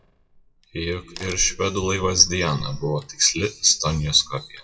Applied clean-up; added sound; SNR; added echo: classical method WPE with log-MMSE.